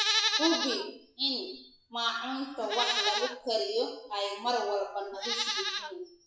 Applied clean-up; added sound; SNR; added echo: classical method WPE with log-MMSE.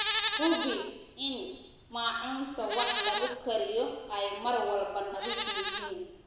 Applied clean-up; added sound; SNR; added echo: none; Livestock, farm animals, working animals; 2 dB; reverberation time 1.0 s.